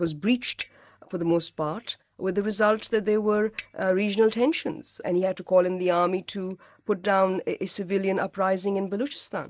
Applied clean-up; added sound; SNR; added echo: neural mask model DeepFilterNet 3.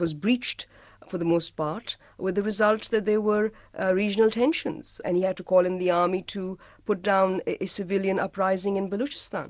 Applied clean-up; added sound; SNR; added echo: none; none; none; none.